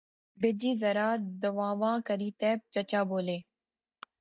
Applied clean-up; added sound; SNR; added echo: neural mask model DeepFilterNet 3.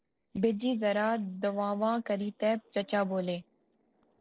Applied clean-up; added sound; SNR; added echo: neural separator model SepFormer DNS4.